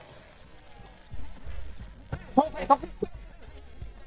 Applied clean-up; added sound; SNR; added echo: neural mask model DeepFilterNet 3.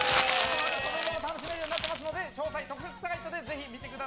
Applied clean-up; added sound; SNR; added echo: none; Crumpling, crinkling; 0 dB; none.